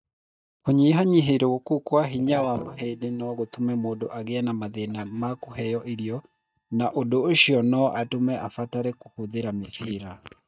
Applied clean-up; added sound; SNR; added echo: neural mask model DeepFilterNet 3.